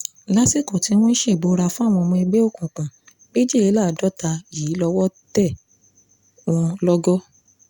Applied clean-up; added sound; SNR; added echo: none; none; none; none.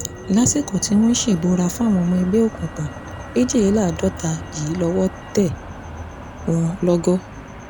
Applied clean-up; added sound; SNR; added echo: none; Motor vehicle (road); 13 dB; none.